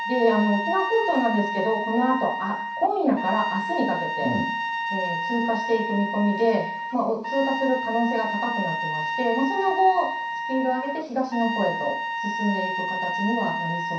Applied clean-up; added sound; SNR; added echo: none; Trumpet; 4 dB; reverberation time 0.6 s.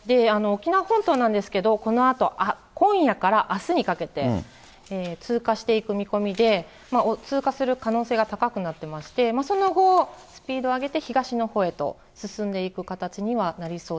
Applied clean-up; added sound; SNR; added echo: none; none; none; none.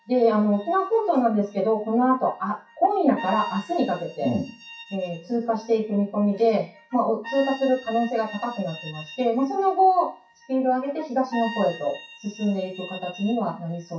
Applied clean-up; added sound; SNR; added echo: classical method WPE with log-MMSE.